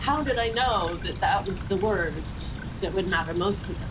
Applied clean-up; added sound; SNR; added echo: none; Stream / Trickle, dribble; 6 dB; none.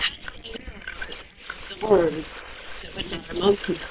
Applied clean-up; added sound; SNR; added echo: neural separator model SepFormer WHAM!.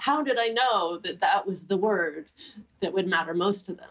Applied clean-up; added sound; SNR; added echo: none; none; none; none.